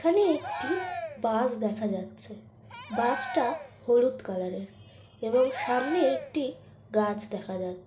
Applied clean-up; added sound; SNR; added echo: none; Cheering; 11 dB; none.